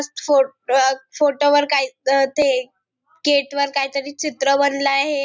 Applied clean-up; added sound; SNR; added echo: none; none; none; none.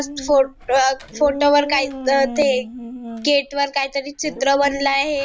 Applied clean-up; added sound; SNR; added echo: none; Dog; 13 dB; none.